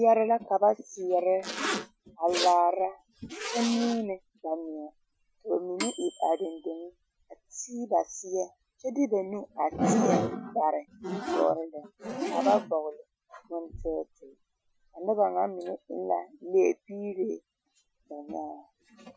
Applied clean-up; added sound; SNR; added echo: classical method Wiener filter.